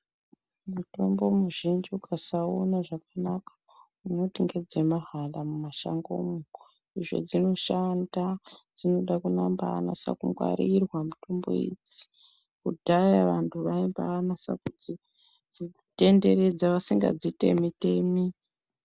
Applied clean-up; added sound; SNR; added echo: none; none; none; none.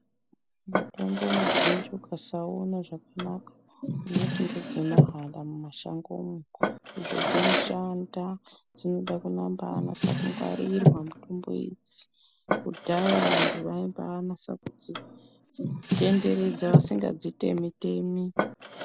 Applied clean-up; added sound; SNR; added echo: none; Drawer open or close; -1 dB; none.